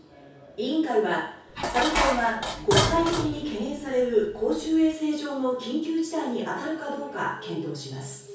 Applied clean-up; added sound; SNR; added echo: none; Dishes, pots, and pans; 2 dB; reverberation time 0.6 s.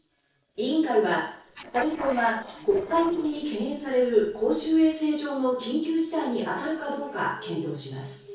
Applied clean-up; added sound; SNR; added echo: neural separator model SepFormer DNS4.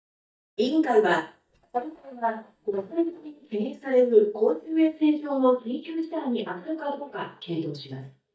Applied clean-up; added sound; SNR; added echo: neural mask model DeepFilterNet 3.